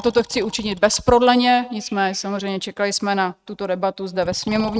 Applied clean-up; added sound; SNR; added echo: neural mask model RNNoise.